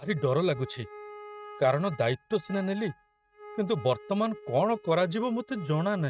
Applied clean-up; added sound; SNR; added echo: neural mask model RNNoise.